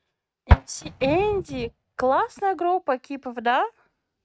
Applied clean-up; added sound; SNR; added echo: neural mask model RNNoise.